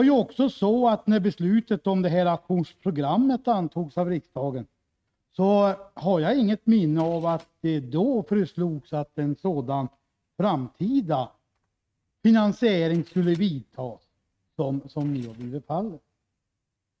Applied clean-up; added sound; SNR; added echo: neural mask model RNNoise.